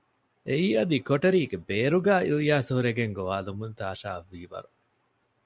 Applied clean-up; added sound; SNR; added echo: none; none; none; none.